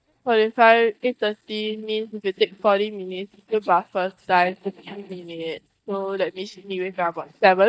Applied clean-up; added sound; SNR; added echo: neural mask model DeepFilterNet 3.